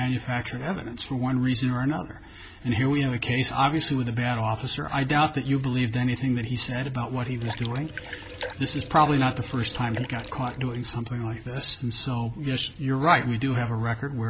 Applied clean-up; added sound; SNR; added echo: none; Liquid; 14 dB; none.